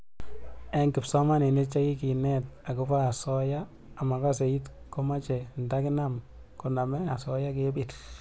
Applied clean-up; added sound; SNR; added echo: none; none; none; none.